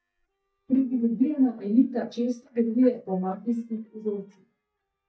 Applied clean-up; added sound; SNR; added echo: neural mask model DeepFilterNet 3.